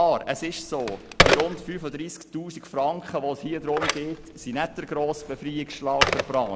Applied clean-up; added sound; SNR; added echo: none; Telephone; 1 dB; none.